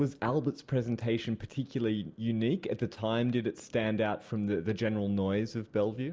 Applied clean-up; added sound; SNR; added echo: none; none; none; none.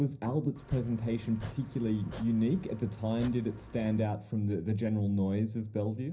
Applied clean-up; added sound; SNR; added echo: none; Domestic sounds, home sounds; 16 dB; reverberation time 0.5 s.